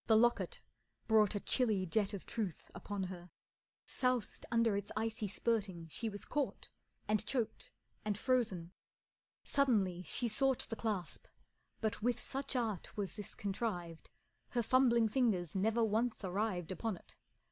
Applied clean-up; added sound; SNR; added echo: none; none; none; none.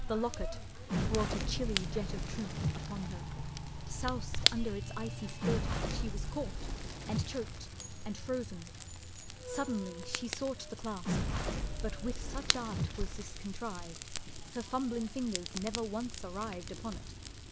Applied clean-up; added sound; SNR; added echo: none; Crackle + Fire / Rain; -3 dB; none.